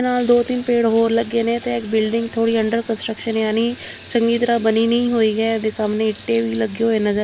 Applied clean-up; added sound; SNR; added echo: none; Bathtub (filling or washing) / Water tap, faucet; 19 dB; none.